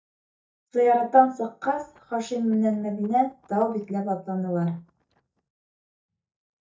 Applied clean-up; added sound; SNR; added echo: neural mask model DeepFilterNet 3.